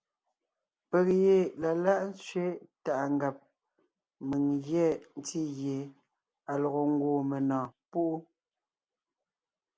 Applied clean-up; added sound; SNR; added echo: none; none; none; none.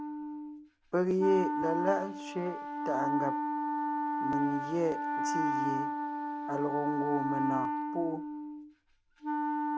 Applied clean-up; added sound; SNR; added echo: none; Wind instrument, woodwind instrument; 0 dB; none.